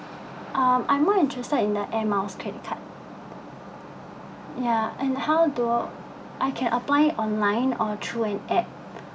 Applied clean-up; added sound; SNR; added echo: none; none; none; none.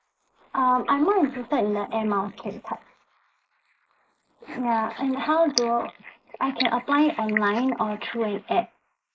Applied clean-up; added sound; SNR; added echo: neural mask model Resemble Enhance denoiser.